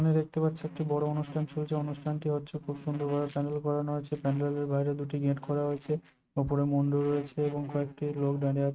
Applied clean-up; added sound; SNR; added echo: neural mask model RNNoise.